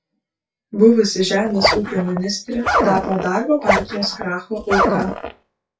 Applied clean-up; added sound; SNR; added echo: classical method WPE with log-MMSE.